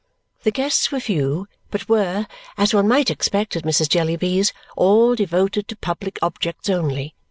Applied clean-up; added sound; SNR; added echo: none; none; none; none.